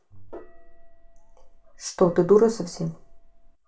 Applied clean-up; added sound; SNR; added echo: none; Gong; 17 dB; reverberation time 0.2 s.